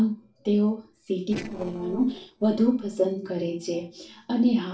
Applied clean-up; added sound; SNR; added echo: neural separator model SepFormer DNS4.